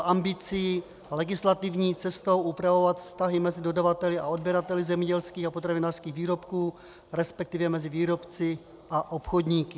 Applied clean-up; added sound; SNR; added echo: none; none; none; none.